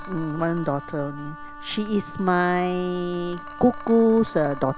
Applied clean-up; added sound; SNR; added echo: none; Liquid + Wind instrument, woodwind instrument; 13 dB; none.